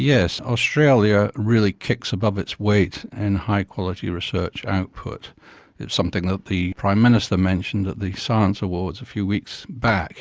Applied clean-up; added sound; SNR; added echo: none; none; none; none.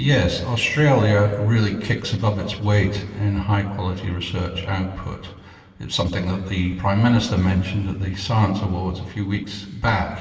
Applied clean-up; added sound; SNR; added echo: none; none; none; reverberation time 2.6 s.